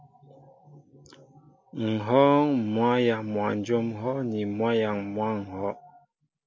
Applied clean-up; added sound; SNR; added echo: none; none; none; none.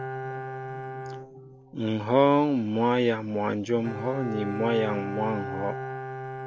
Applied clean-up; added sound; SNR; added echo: none; Bowed string instrument; 9 dB; none.